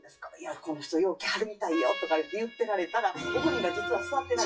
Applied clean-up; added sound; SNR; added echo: classical method WPE with log-MMSE.